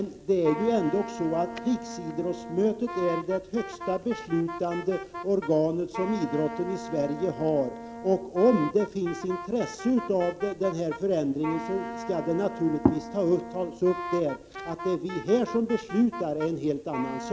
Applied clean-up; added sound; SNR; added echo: none; Wind instrument, woodwind instrument; 11 dB; none.